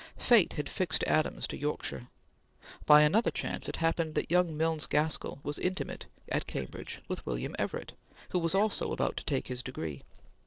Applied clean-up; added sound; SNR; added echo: neural separator model SepFormer DNS4.